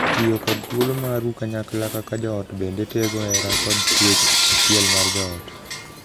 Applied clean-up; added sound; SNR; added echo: none; Coin (dropping) / Bell; -3 dB; none.